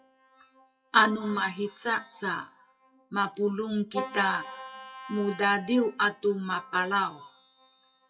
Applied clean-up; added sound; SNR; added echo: classical method WPE with log-MMSE.